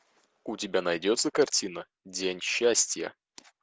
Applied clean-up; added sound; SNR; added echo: none; none; none; none.